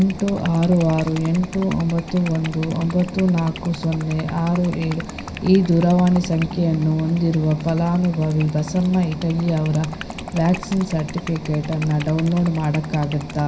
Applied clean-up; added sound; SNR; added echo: none; Liquid; 17 dB; reverberation time 0.4 s.